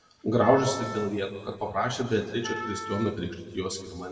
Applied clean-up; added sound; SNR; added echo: none; Wind instrument, woodwind instrument; 12 dB; reverberation time 1.5 s.